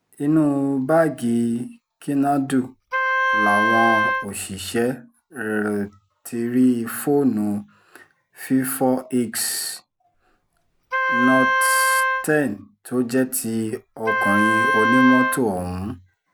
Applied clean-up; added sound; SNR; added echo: none; Wind instrument, woodwind instrument; -1 dB; none.